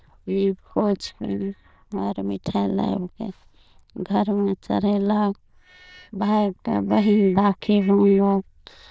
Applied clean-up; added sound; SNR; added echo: neural diffusion model UNIVERSE++.